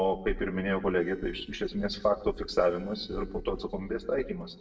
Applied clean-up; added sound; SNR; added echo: neural separator model SepFormer DNS4.